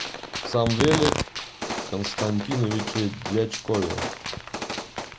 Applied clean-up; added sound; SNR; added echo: none; Tearing + Gunshot, gunfire; 3 dB; none.